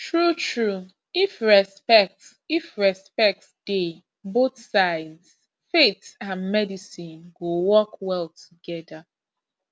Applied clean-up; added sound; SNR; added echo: none; none; none; none.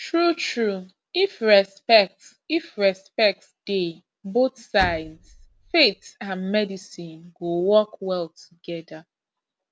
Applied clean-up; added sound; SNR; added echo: none; Slam; 14 dB; none.